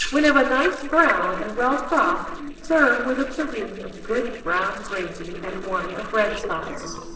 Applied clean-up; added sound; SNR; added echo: neural separator model SepFormer DNS4.